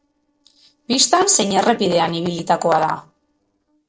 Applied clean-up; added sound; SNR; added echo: neural separator model SepFormer DNS4.